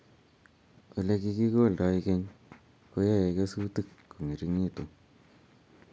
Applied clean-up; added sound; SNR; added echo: none; none; none; none.